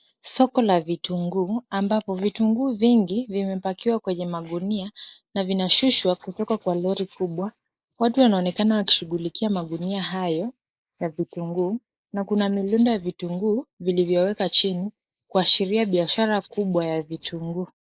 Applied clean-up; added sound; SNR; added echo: neural mask model Resemble Enhance denoiser.